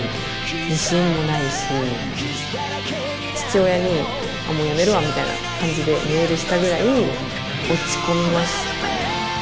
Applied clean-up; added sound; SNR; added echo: none; none; none; none.